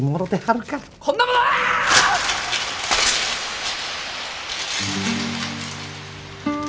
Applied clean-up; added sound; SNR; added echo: none; none; none; none.